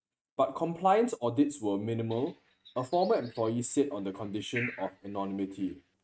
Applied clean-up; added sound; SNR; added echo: neural mask model RNNoise.